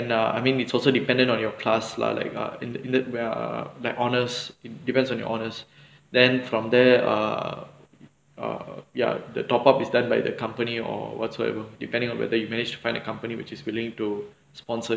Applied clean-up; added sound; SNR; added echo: none; none; none; none.